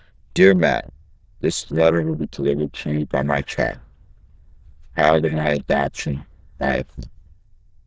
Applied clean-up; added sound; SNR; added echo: neural diffusion model UNIVERSE++.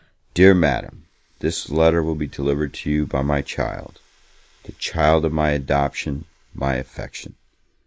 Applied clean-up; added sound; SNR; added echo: neural mask model Resemble Enhance denoiser.